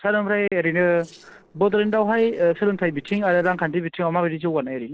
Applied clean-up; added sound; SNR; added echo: neural separator model SepFormer DNS4.